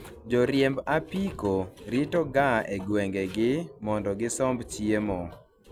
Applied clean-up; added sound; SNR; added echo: none; none; none; none.